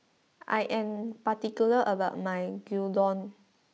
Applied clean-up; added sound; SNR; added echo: none; none; none; none.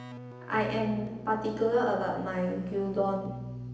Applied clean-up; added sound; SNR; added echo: none; Keyboard (musical); 12 dB; reverberation time 0.9 s.